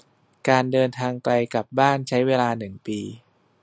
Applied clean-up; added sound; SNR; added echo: none; none; none; none.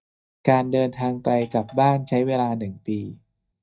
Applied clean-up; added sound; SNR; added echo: neural mask model DeepFilterNet 3.